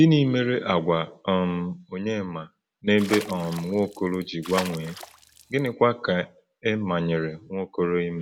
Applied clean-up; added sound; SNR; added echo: none; Water / Splash, splatter; 13 dB; none.